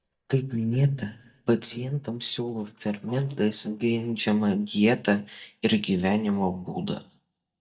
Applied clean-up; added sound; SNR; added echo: neural mask model DeepFilterNet 3.